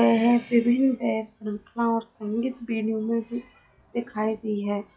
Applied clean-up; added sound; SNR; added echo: classical method log-MMSE.